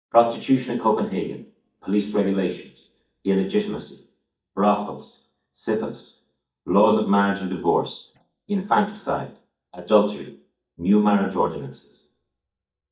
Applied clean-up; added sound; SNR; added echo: neural mask model DeepFilterNet 3.